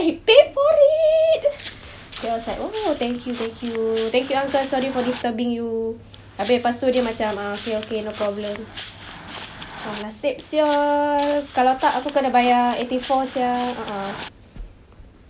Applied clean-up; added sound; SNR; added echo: none; Walk, footsteps; 15 dB; none.